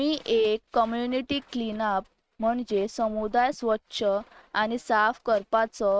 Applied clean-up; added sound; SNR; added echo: neural mask model RNNoise.